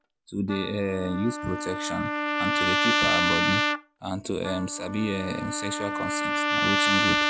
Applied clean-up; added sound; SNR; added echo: none; Trumpet; -3 dB; none.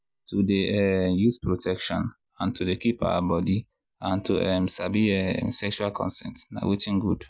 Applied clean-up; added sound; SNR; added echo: none; none; none; none.